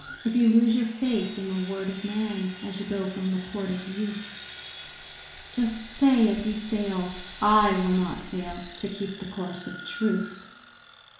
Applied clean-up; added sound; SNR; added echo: none; Sawing; 12 dB; reverberation time 0.7 s.